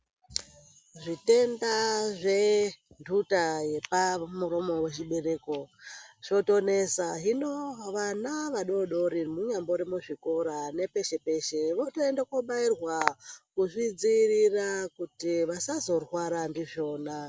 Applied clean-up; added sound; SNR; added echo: none; none; none; none.